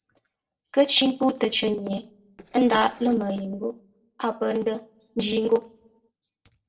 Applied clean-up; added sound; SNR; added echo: neural separator model SepFormer DNS4.